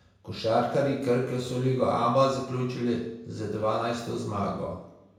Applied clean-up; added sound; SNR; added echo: none; none; none; reverberation time 0.6 s.